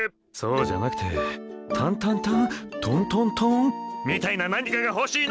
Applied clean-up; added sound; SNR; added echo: none; none; none; none.